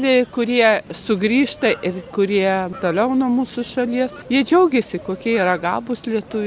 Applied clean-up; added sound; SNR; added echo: none; none; none; none.